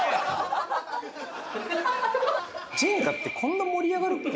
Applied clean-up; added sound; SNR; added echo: none; none; none; none.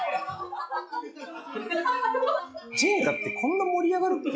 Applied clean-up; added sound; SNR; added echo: classical method log-MMSE.